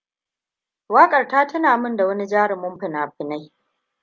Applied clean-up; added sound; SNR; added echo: none; none; none; none.